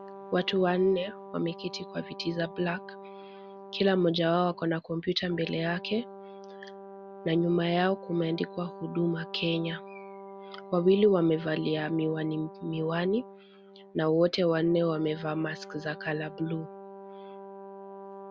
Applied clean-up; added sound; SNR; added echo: none; Brass instrument; 16 dB; none.